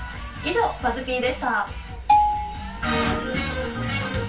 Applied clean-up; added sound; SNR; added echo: none; Marimba, xylophone; -2 dB; reverberation time 0.2 s.